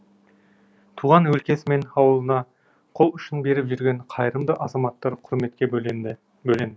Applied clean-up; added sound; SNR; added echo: none; none; none; none.